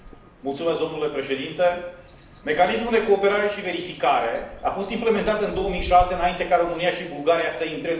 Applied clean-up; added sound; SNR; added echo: none; Bird; 16 dB; reverberation time 0.8 s.